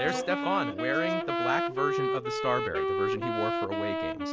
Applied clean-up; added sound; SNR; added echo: none; Wind instrument, woodwind instrument; -2 dB; none.